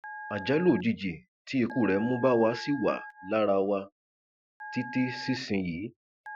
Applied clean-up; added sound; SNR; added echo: classical method Wiener filter.